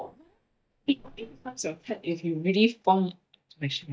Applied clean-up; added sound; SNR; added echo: neural mask model DeepFilterNet 3.